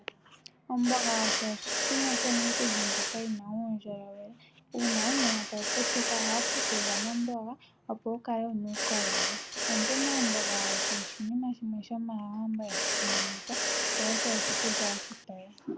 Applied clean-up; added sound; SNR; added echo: none; Mechanisms; -2 dB; none.